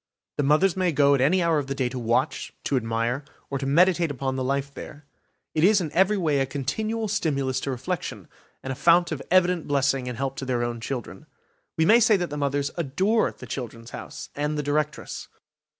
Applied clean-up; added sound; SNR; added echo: none; none; none; none.